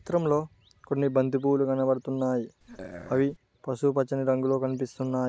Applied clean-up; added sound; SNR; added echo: none; Burping, eructation; 15 dB; none.